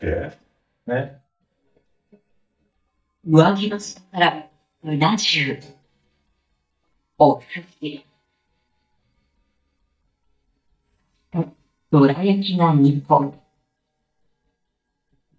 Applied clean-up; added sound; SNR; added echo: neural mask model DeepFilterNet 3.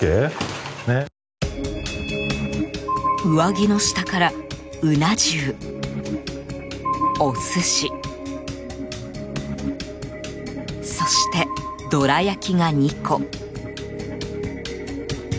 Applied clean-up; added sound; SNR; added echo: none; none; none; none.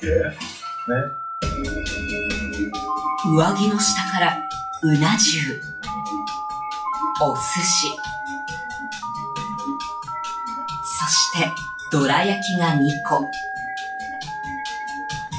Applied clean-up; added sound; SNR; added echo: classical method WPE with log-MMSE.